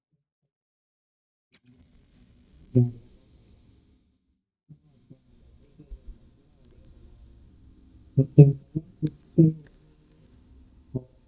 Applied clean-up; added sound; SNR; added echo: neural mask model DeepFilterNet 3.